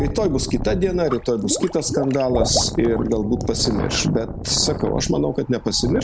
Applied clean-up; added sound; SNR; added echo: none; Liquid + Wind; 6 dB; none.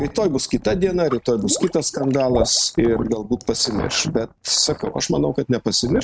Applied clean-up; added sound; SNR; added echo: neural mask model RNNoise.